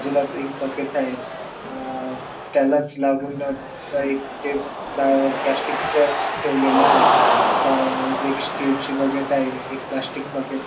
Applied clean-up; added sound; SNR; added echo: none; Cheering; 1 dB; reverberation time 0.3 s.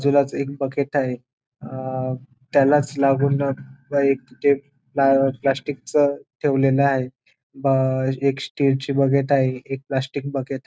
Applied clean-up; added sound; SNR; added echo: none; none; none; none.